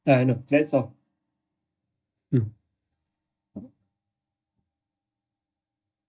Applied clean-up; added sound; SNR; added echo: neural mask model DeepFilterNet 3.